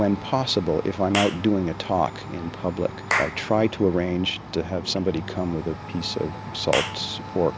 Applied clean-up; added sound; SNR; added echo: none; Domestic sounds, home sounds + Clapping / Chirp, tweet; 8 dB; none.